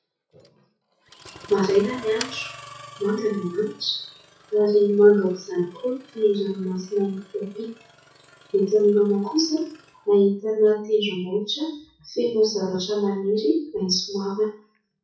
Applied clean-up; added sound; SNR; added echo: classical method WPE with log-MMSE.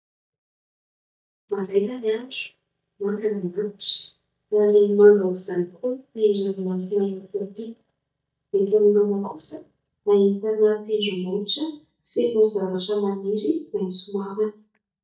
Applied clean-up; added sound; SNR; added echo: neural mask model DeepFilterNet 3.